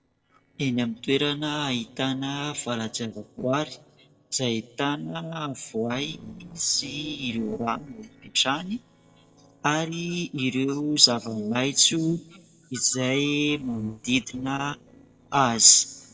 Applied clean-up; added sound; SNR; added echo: neural separator model SepFormer DNS4.